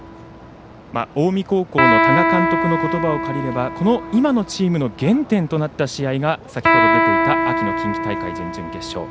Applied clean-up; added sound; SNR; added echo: none; Electric guitar; 0 dB; none.